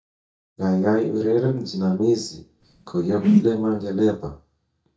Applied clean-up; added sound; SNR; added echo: neural mask model DeepFilterNet 3.